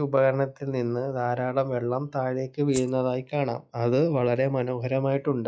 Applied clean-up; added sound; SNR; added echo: classical method log-MMSE.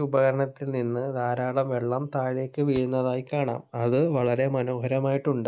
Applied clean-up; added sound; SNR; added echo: none; Rattle (instrument); 15 dB; none.